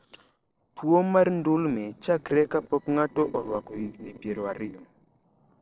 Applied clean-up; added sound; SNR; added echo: neural separator model SepFormer DNS4.